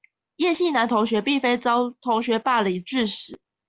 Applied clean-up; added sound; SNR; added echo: none; none; none; none.